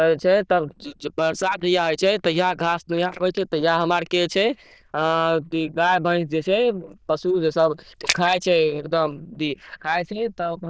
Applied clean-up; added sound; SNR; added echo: neural diffusion model UNIVERSE++.